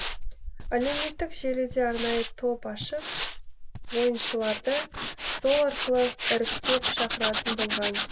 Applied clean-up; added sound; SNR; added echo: none; Tools; 2 dB; none.